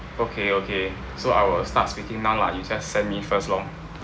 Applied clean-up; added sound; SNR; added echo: none; none; none; none.